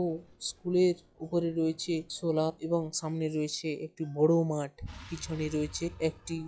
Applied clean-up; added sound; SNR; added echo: classical method log-MMSE.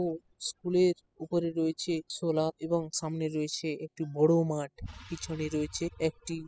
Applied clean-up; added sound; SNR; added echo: classical method spectral subtraction.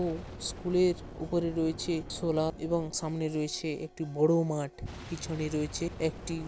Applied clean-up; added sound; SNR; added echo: none; Boom; 14 dB; none.